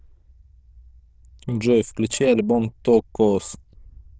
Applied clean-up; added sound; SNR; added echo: neural diffusion model UNIVERSE++.